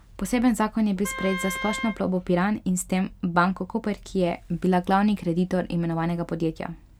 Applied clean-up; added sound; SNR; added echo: none; Wind instrument, woodwind instrument; 11 dB; none.